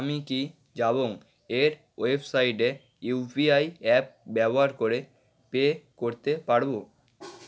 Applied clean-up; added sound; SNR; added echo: none; none; none; none.